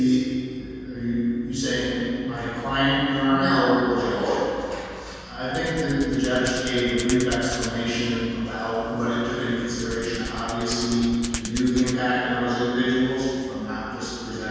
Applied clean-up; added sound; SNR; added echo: none; Hands; 12 dB; reverberation time 2.1 s.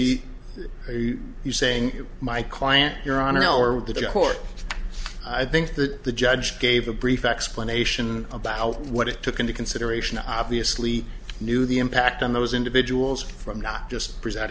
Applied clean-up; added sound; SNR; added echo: none; none; none; none.